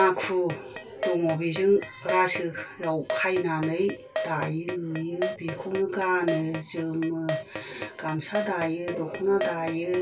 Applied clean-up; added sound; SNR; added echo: none; Keyboard (musical); 8 dB; reverberation time 0.2 s.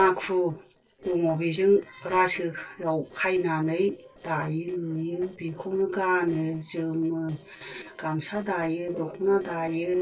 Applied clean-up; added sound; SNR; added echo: neural separator model SepFormer DNS4.